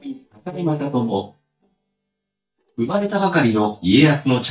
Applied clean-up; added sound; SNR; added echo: neural mask model DeepFilterNet 3.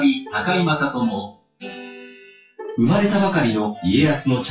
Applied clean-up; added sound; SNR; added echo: classical method WPE with log-MMSE.